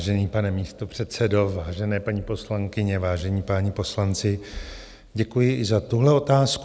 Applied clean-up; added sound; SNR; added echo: none; none; none; none.